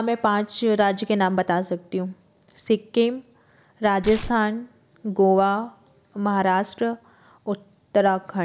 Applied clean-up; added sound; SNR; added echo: none; Tearing; 10 dB; none.